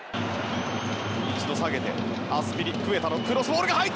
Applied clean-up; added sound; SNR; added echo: none; none; none; none.